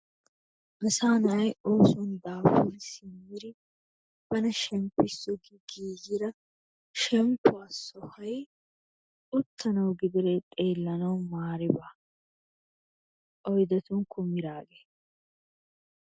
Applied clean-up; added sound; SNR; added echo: none; none; none; none.